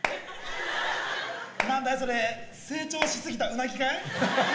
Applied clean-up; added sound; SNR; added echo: none; Clapping; 7 dB; reverberation time 0.8 s.